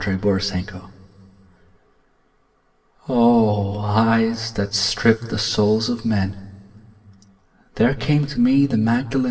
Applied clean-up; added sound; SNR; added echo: none; none; none; reverberation time 1.6 s.